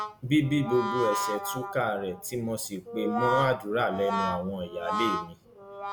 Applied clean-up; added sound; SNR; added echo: none; Brass instrument; 4 dB; none.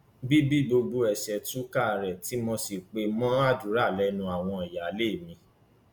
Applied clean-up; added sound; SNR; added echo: none; none; none; none.